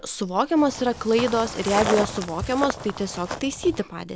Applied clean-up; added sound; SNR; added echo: none; Walk, footsteps; 7 dB; none.